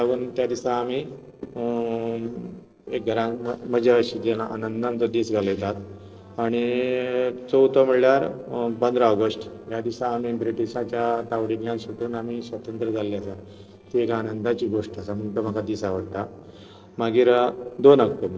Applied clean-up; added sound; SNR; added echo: neural separator model SepFormer DNS4.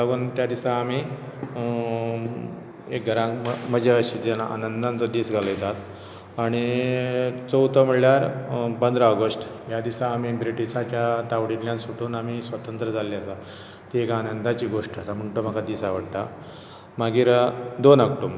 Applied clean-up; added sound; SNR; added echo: none; none; none; none.